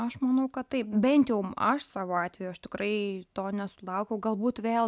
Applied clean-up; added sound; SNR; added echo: none; none; none; none.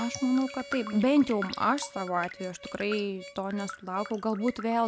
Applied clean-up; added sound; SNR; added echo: none; Raindrop + Harmonica; 14 dB; none.